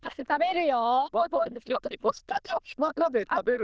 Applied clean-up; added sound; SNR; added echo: neural diffusion model UNIVERSE++.